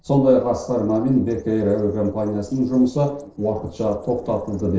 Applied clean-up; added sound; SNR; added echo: neural separator model SepFormer DNS4.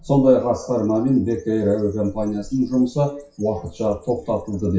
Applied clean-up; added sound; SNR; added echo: classical method WPE with log-MMSE.